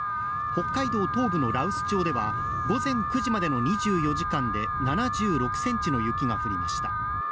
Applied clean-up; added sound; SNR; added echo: none; Alarm; 1 dB; none.